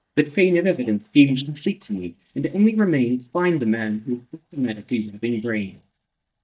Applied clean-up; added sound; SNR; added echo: neural mask model DeepFilterNet 3.